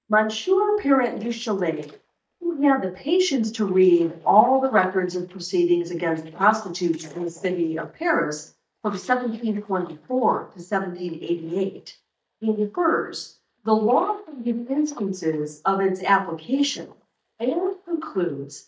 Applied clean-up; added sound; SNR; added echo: neural mask model DeepFilterNet 3.